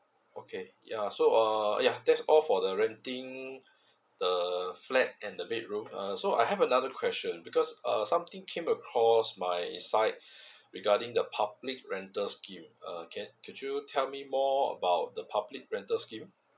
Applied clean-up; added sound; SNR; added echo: none; none; none; none.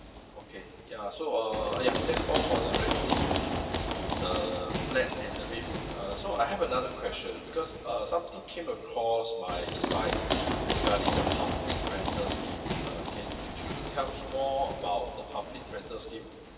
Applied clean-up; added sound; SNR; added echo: none; Run; 0 dB; reverberation time 2.4 s.